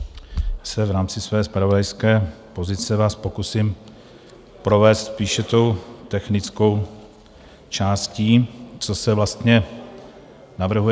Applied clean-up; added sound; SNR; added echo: none; none; none; none.